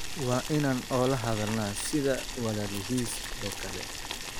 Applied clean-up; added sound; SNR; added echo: none; Boiling; 6 dB; none.